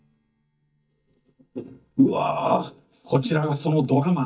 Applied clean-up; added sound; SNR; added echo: neural mask model DeepFilterNet 3.